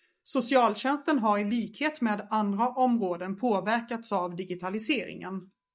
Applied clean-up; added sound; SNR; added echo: neural mask model DeepFilterNet 3.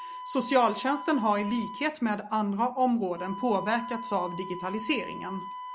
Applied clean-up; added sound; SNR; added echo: none; Wind instrument, woodwind instrument; 11 dB; none.